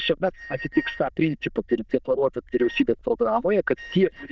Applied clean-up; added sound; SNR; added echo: neural diffusion model UNIVERSE++.